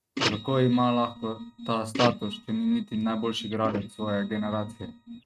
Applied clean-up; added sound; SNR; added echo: neural mask model RNNoise.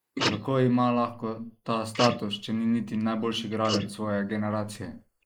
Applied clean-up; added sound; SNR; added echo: neural mask model Resemble Enhance denoiser.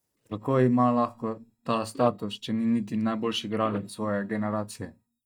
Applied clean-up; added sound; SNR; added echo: neural mask model DeepFilterNet 3.